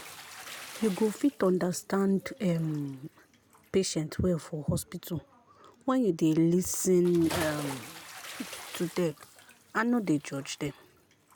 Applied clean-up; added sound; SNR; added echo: none; Bathtub (filling or washing) / Splash, splatter; 16 dB; none.